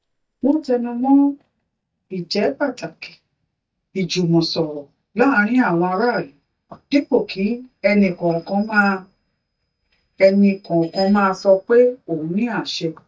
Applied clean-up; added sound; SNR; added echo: neural mask model DeepFilterNet 3.